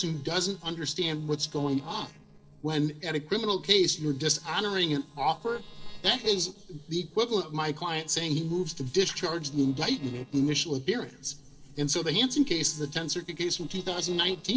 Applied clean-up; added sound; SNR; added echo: neural separator model SepFormer DNS4.